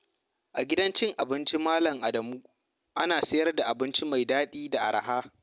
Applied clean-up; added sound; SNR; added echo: none; none; none; none.